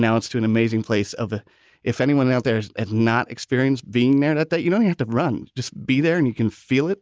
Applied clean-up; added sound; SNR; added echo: none; none; none; none.